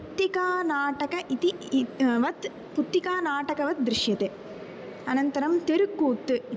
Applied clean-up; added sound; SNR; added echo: none; none; none; none.